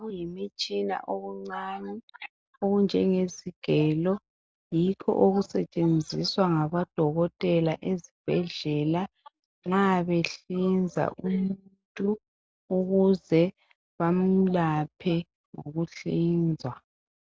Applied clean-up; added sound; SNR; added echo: none; none; none; none.